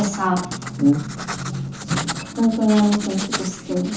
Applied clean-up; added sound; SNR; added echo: none; Writing; 10 dB; reverberation time 0.9 s.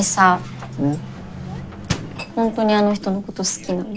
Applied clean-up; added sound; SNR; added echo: none; none; none; none.